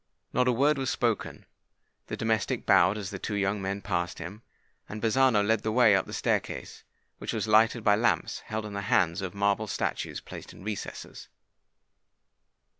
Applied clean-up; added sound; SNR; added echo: none; none; none; none.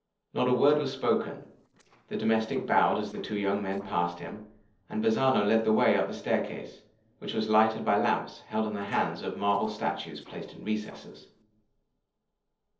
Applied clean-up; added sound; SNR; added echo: neural separator model SepFormer DNS4.